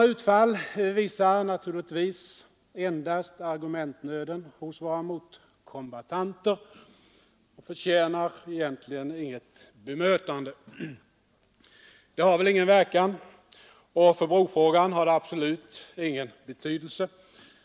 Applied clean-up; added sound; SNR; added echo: none; none; none; none.